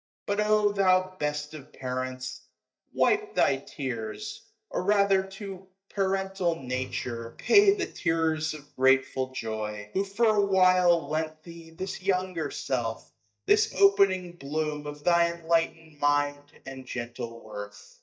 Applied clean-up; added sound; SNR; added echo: neural mask model DeepFilterNet 3.